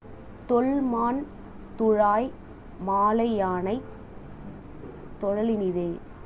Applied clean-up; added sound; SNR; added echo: none; none; none; none.